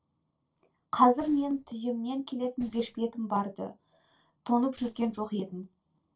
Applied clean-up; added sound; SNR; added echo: neural separator model SepFormer DNS4.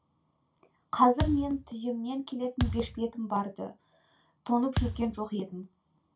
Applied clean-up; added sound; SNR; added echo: none; Thump, thud; 4 dB; reverberation time 0.2 s.